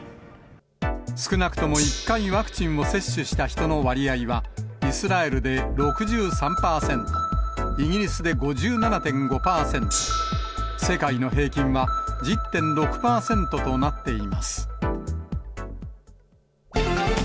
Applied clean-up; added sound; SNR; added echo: none; Gong; 16 dB; none.